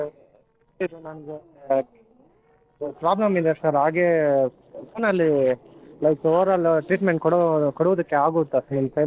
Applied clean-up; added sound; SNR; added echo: neural separator model SepFormer DNS4.